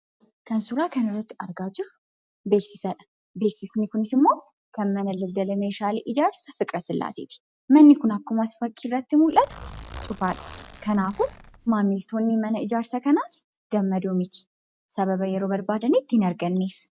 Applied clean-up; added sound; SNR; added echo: none; Zipper (clothing); 17 dB; none.